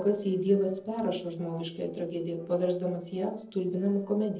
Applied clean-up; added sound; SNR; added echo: neural separator model SepFormer DNS4.